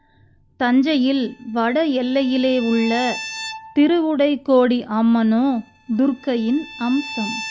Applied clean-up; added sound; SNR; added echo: none; Bowed string instrument; 16 dB; none.